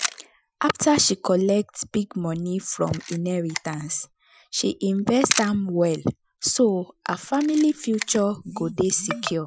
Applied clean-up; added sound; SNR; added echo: classical method Wiener filter.